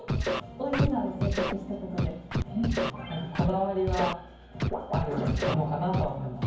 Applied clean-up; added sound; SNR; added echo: none; Scratching (performance technique); 0 dB; reverberation time 0.9 s.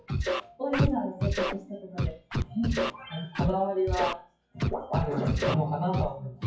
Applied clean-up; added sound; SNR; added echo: classical method WPE with log-MMSE.